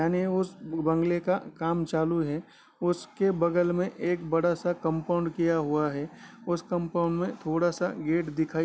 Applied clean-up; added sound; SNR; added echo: none; none; none; none.